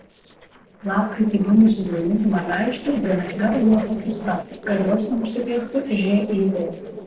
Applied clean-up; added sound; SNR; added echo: neural separator model SepFormer DNS4.